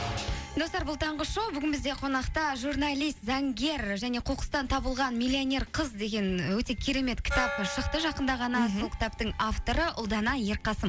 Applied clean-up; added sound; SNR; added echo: none; Gong; 14 dB; none.